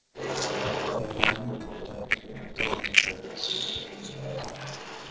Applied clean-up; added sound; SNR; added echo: neural separator model SepFormer DNS4.